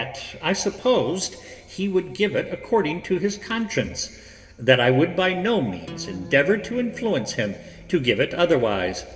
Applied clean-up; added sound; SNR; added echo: none; Acoustic guitar; 19 dB; reverberation time 1.6 s.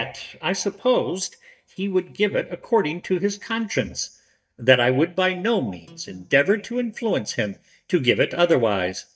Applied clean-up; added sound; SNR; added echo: neural mask model DeepFilterNet 3.